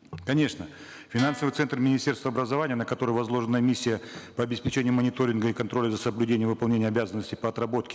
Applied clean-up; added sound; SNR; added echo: none; Guitar; 15 dB; none.